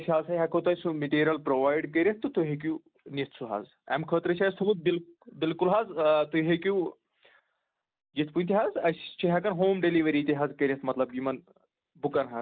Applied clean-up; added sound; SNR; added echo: none; none; none; none.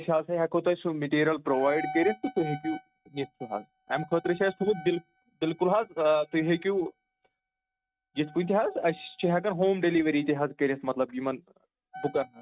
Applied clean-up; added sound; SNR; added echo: neural mask model RNNoise.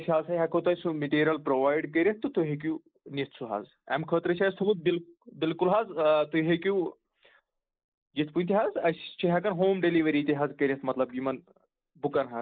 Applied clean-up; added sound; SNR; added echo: neural mask model Resemble Enhance denoiser.